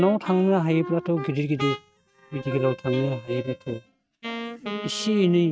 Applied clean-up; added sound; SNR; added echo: neural mask model RNNoise.